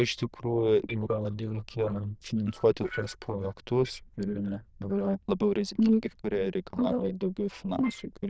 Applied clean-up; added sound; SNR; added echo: neural diffusion model UNIVERSE++.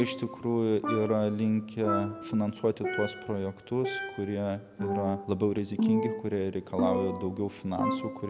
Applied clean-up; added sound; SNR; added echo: none; Percussion; 5 dB; none.